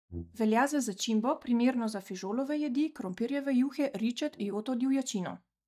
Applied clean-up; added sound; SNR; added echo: neural mask model DeepFilterNet 3.